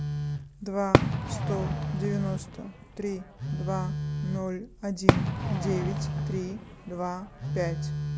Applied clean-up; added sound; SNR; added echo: none; Telephone + Fireworks; -5 dB; none.